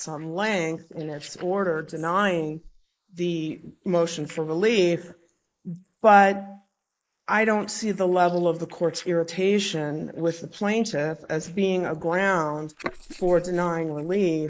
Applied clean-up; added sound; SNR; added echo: neural mask model Resemble Enhance denoiser.